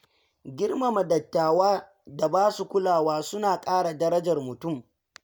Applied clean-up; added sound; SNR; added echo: none; none; none; none.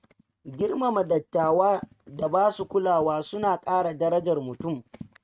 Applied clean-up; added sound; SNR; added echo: neural mask model RNNoise.